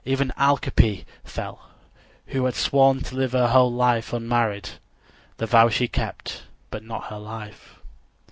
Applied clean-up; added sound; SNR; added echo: none; none; none; none.